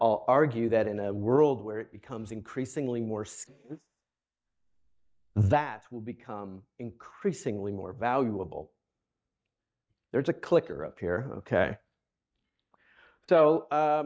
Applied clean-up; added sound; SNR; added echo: neural mask model DeepFilterNet 3.